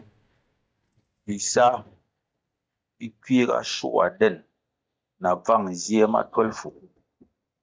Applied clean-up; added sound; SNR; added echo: neural mask model DeepFilterNet 3.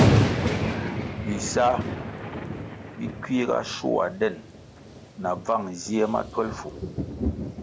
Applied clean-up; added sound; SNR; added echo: none; Thunder; -1 dB; none.